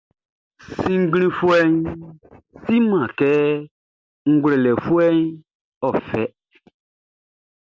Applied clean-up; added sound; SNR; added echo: none; none; none; none.